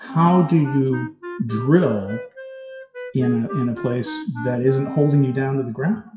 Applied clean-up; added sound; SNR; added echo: classical method WPE with log-MMSE.